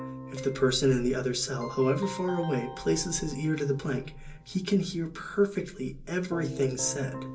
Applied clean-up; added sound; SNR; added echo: none; Keyboard (musical); 13 dB; reverberation time 0.3 s.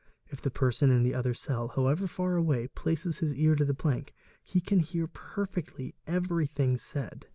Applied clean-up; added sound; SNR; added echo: none; none; none; none.